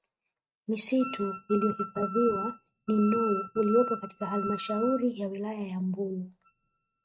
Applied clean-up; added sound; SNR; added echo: neural mask model RNNoise.